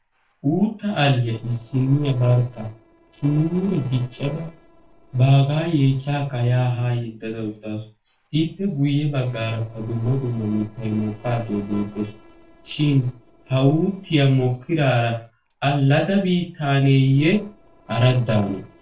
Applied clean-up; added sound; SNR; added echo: neural separator model SepFormer DNS4.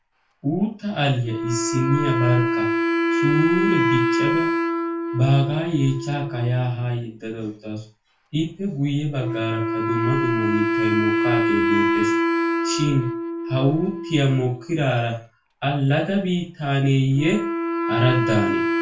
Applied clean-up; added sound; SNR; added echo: none; Wind instrument, woodwind instrument; 1 dB; reverberation time 0.3 s.